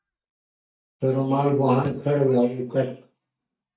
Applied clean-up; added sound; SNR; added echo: neural mask model DeepFilterNet 3.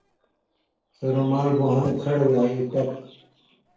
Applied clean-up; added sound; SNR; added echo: neural separator model SepFormer DNS4.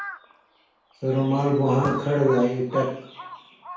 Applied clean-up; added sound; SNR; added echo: none; Crow; 13 dB; reverberation time 0.7 s.